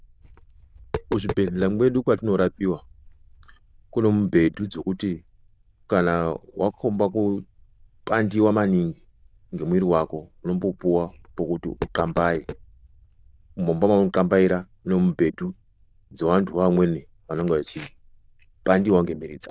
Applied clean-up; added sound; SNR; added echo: neural diffusion model UNIVERSE++.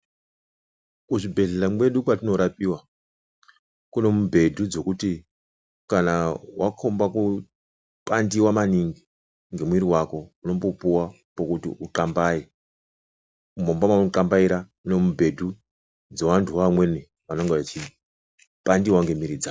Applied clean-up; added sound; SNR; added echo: none; none; none; none.